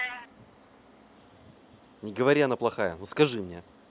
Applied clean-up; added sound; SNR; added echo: none; Meow; 16 dB; none.